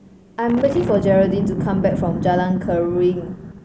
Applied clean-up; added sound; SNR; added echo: none; Boom; 5 dB; none.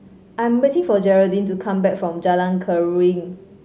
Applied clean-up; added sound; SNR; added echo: none; none; none; none.